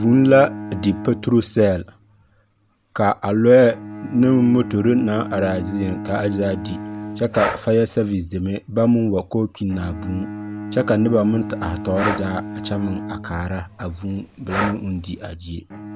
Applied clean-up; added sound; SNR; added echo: none; Bowed string instrument + Breathing; 11 dB; none.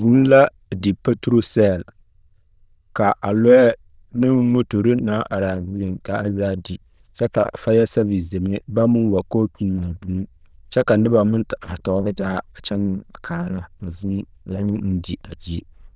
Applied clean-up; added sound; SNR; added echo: neural diffusion model UNIVERSE++.